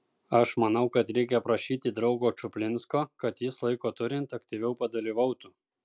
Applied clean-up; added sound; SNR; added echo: none; none; none; none.